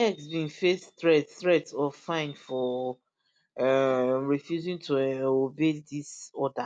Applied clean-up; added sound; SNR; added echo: none; none; none; none.